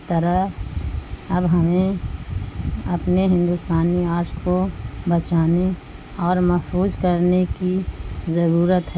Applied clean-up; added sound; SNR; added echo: none; none; none; none.